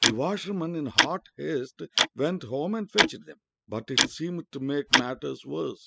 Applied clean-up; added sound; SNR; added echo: classical method spectral subtraction.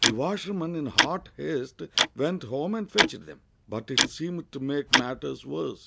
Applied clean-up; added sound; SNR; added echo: none; Tick-tock; -2 dB; none.